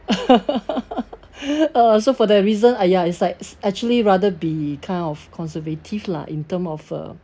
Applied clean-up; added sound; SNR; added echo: none; none; none; none.